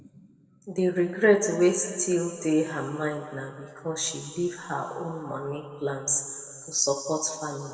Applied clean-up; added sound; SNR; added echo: none; none; none; reverberation time 2.1 s.